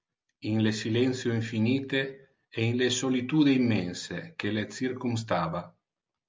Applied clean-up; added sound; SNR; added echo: none; none; none; none.